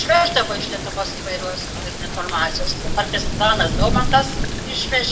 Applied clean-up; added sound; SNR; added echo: none; Thunder / Rain; 2 dB; reverberation time 0.6 s.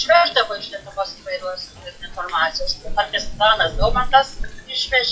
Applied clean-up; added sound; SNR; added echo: classical method WPE with log-MMSE.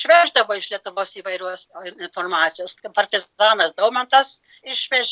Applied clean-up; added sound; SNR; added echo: none; none; none; none.